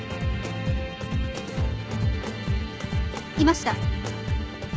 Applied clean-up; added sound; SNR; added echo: none; none; none; none.